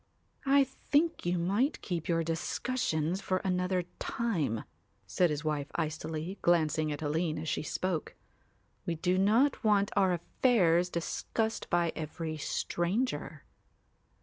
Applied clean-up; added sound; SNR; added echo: none; none; none; none.